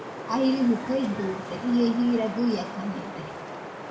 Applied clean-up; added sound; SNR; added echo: none; Wind; 10 dB; reverberation time 0.8 s.